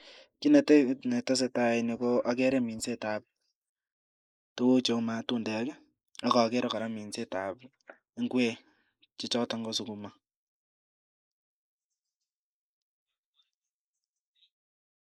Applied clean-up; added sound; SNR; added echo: neural mask model Resemble Enhance denoiser.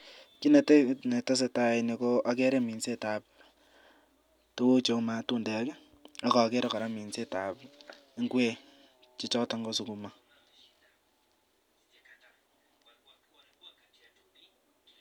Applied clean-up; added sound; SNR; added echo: none; none; none; none.